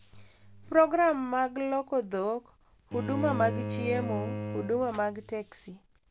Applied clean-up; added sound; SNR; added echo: none; Bowed string instrument; 6 dB; none.